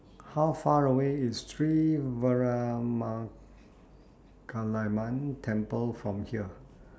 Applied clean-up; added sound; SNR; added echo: none; none; none; none.